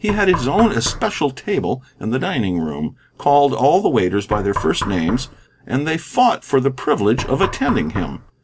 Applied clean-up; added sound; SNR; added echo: none; Knock; 8 dB; none.